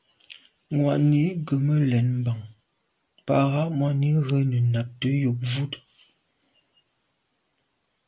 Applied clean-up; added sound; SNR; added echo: none; none; none; none.